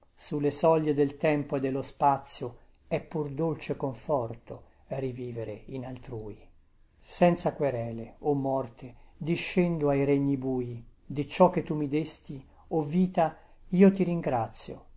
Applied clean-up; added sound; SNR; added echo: none; none; none; none.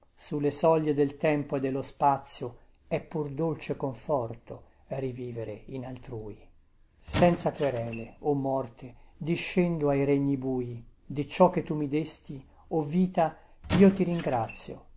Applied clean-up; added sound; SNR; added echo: none; Squeak / Wood; 8 dB; none.